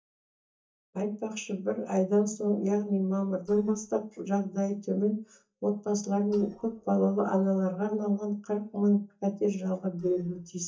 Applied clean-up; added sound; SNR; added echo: neural mask model DeepFilterNet 3.